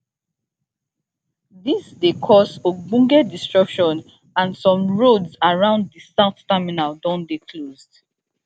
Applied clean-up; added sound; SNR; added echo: none; none; none; none.